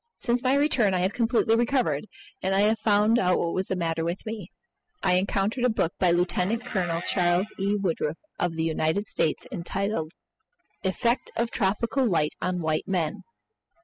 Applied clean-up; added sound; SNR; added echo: classical method spectral subtraction.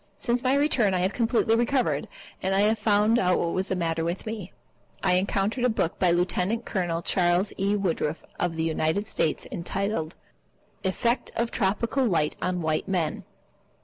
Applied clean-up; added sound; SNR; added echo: none; none; none; none.